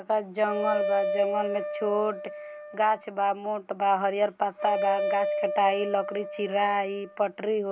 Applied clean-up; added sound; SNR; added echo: none; Wind instrument, woodwind instrument; 4 dB; none.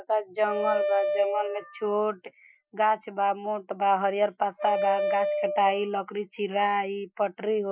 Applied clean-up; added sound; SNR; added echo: classical method Wiener filter.